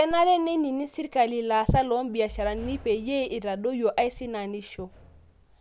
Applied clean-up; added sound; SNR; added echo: none; none; none; none.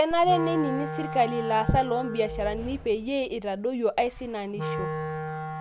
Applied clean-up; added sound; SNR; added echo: none; Wind instrument, woodwind instrument; 8 dB; none.